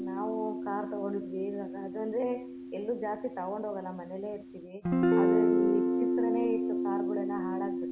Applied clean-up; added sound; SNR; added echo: none; Guitar; -5 dB; none.